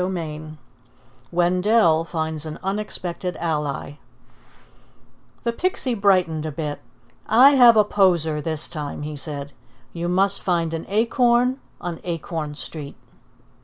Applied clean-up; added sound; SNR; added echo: none; none; none; none.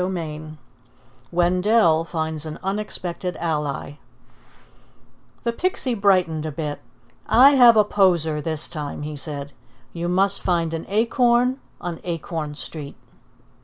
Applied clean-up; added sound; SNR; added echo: none; Bass drum; 17 dB; none.